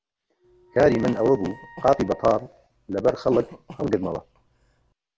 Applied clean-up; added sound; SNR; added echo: none; Wind instrument, woodwind instrument + Cough; 19 dB; none.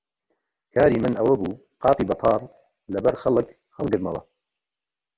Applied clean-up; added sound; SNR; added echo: none; none; none; none.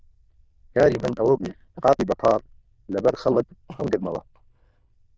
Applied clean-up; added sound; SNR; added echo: neural diffusion model UNIVERSE++.